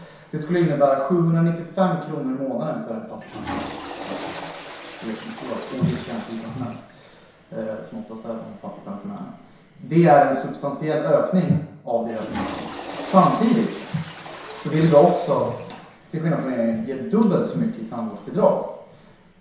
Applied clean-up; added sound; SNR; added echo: none; Toilet flush / Water; 16 dB; reverberation time 0.7 s.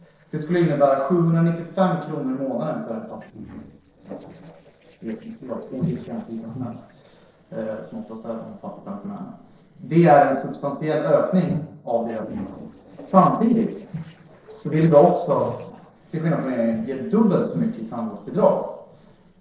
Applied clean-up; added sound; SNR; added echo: neural separator model SepFormer DNS4.